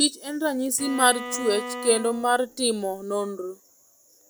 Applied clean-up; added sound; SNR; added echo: none; Bowed string instrument; 11 dB; none.